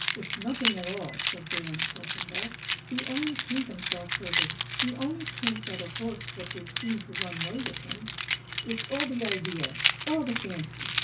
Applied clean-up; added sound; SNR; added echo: none; Keys jangling; -2 dB; reverberation time 0.4 s.